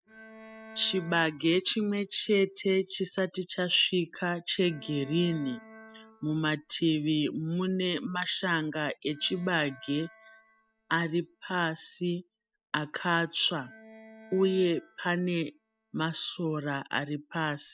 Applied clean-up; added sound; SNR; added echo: classical method spectral subtraction.